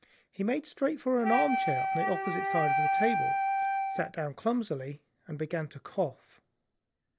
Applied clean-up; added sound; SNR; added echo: none; Wind instrument, woodwind instrument; -3 dB; none.